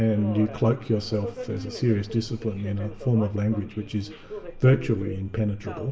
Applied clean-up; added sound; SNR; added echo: none; Subway, metro, underground; 15 dB; reverberation time 0.9 s.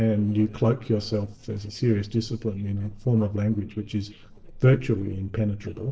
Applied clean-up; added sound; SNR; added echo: neural separator model SepFormer DNS4.